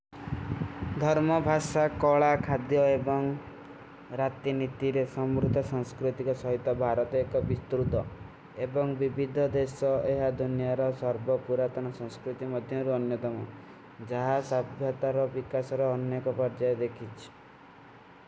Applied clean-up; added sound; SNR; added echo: none; none; none; none.